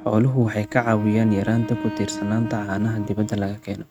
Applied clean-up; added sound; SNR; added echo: neural mask model RNNoise.